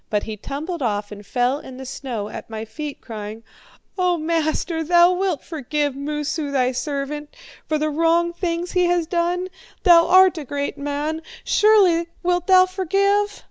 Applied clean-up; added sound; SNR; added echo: none; none; none; none.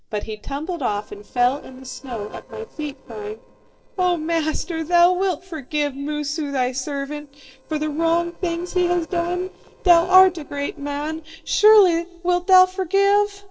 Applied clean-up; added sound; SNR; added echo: neural separator model SepFormer DNS4.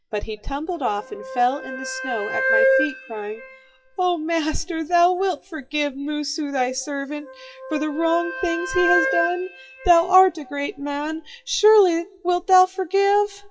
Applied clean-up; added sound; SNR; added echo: classical method WPE with log-MMSE.